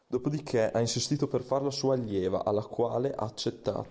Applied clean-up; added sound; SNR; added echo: none; none; none; none.